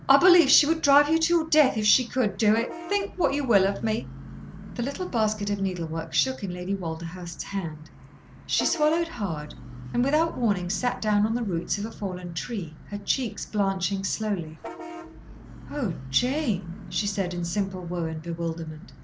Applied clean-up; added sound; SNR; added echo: none; Bus / Vehicle horn, car horn, honking; 15 dB; none.